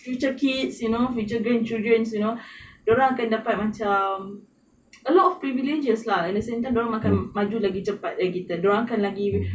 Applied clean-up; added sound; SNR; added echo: none; none; none; none.